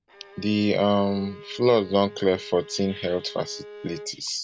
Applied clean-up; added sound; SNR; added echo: none; Bowed string instrument; 19 dB; none.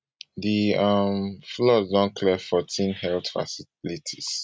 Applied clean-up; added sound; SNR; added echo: none; none; none; none.